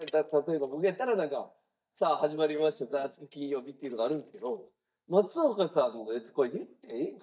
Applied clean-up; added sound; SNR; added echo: neural mask model DeepFilterNet 3.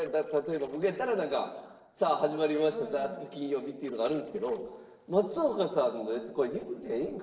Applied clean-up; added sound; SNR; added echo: neural separator model SepFormer DNS4.